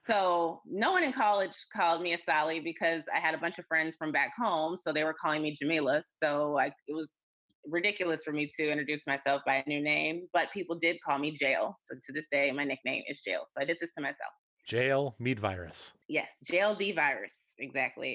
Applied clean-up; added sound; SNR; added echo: none; none; none; none.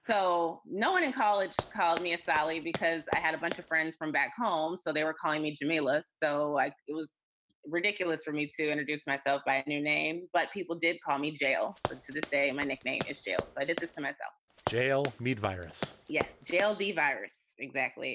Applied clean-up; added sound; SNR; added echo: none; Run; 9 dB; none.